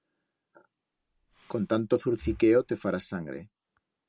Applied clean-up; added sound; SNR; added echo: none; Breathing; 18 dB; none.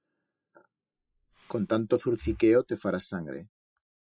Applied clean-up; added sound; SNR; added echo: classical method Wiener filter.